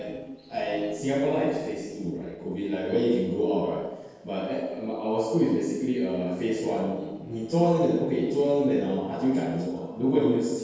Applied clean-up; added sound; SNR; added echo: neural separator model SepFormer DNS4.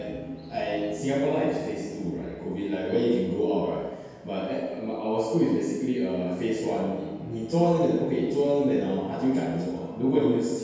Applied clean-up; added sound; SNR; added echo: none; Bowed string instrument; 19 dB; reverberation time 1.2 s.